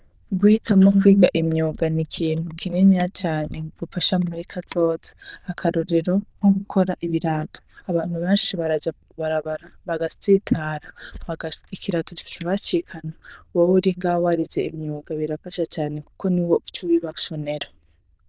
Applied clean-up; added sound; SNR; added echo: neural diffusion model UNIVERSE++.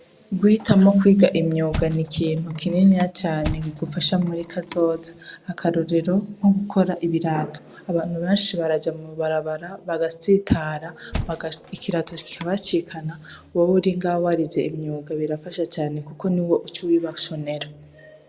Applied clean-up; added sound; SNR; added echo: none; Thump, thud; 12 dB; none.